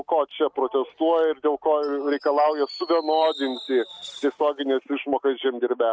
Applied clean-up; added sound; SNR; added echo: neural mask model RNNoise.